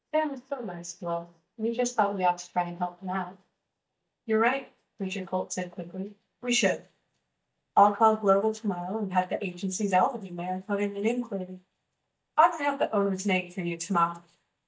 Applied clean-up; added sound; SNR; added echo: neural mask model DeepFilterNet 3.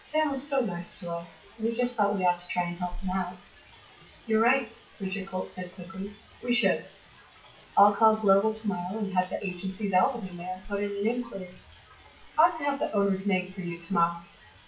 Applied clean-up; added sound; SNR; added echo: classical method WPE with log-MMSE.